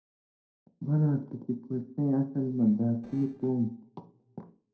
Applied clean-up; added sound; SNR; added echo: neural separator model SepFormer DNS4.